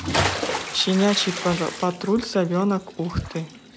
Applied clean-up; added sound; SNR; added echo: none; Bathtub (filling or washing) / Splash, splatter; 6 dB; none.